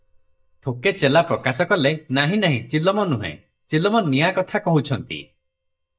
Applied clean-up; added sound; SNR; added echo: neural mask model DeepFilterNet 3.